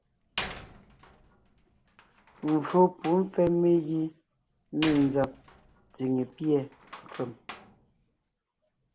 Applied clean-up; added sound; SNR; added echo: none; Slam; 15 dB; none.